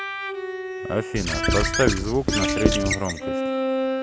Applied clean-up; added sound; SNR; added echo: none; Squeak / Writing + Bowed string instrument; -3 dB; none.